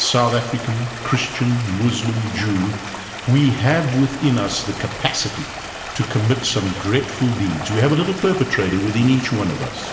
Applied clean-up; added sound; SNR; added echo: none; Stream; 11 dB; reverberation time 2.0 s.